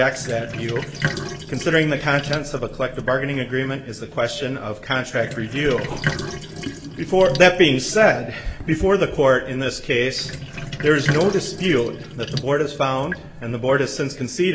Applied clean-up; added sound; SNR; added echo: none; Sink (filling or washing); 11 dB; none.